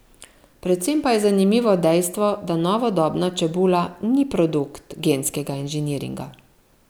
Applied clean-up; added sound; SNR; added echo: none; none; none; none.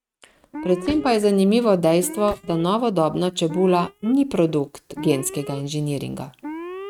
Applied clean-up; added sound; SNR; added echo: neural mask model RNNoise.